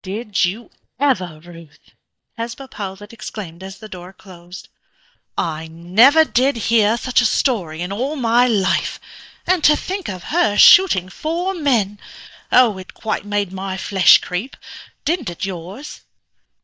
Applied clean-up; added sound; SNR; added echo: neural mask model DeepFilterNet 3.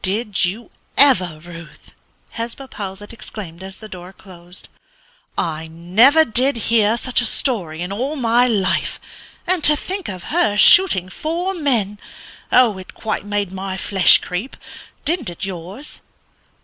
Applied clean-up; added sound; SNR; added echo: none; none; none; none.